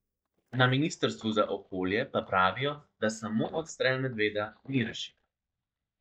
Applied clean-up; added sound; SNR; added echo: neural mask model DeepFilterNet 3.